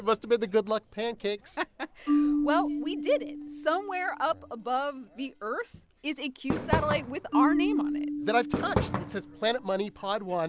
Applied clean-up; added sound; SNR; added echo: none; Fireworks + Marimba, xylophone; 2 dB; none.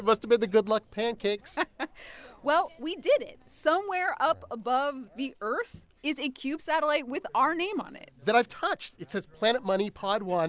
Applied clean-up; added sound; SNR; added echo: none; none; none; none.